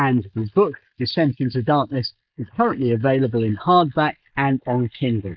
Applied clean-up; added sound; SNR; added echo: neural mask model Resemble Enhance denoiser.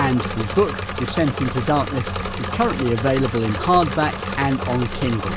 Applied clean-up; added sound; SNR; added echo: none; Engine / Mechanisms; 5 dB; none.